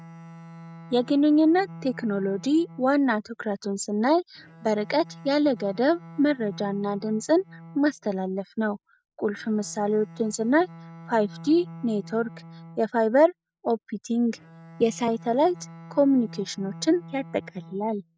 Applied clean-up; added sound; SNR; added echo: neural mask model RNNoise.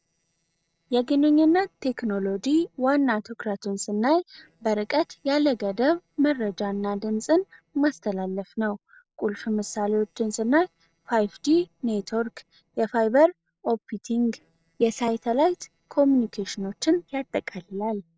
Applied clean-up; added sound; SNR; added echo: neural separator model SepFormer DNS4.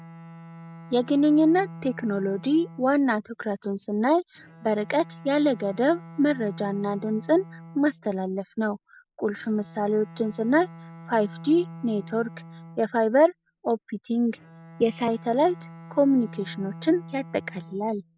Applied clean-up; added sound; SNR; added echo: none; Bowed string instrument; 18 dB; none.